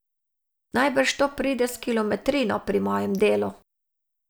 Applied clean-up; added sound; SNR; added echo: none; none; none; none.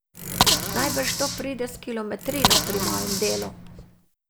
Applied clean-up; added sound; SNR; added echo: none; Bicycle; -4 dB; none.